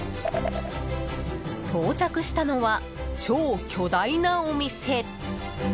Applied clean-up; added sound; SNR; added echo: none; none; none; none.